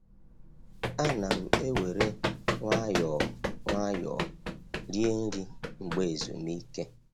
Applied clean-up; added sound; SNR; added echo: none; Run; 1 dB; none.